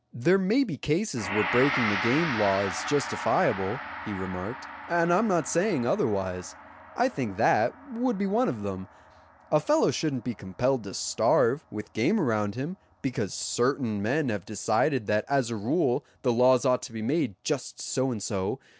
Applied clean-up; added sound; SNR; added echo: none; Gong; 12 dB; none.